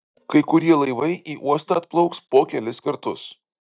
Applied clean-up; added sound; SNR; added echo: neural mask model DeepFilterNet 3.